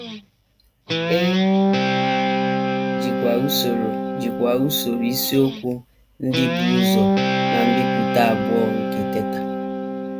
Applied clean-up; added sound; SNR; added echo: none; Guitar; -2 dB; none.